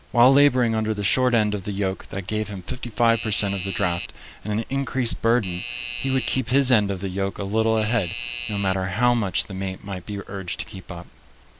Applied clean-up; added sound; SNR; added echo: none; Doorbell; 7 dB; none.